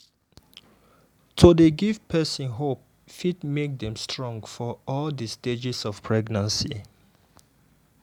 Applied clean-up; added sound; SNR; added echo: none; none; none; none.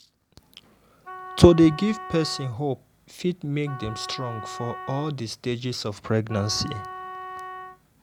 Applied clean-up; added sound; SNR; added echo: none; Wind instrument, woodwind instrument; 14 dB; none.